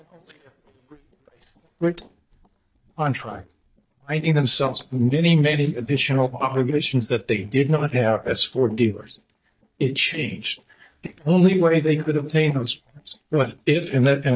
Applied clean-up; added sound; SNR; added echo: neural mask model DeepFilterNet 3.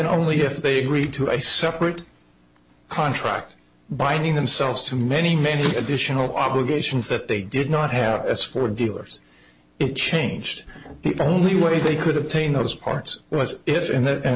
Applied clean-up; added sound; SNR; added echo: none; none; none; none.